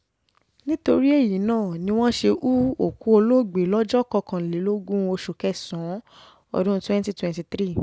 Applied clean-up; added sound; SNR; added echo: none; none; none; none.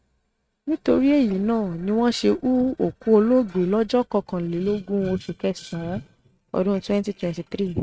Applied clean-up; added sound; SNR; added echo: neural mask model RNNoise.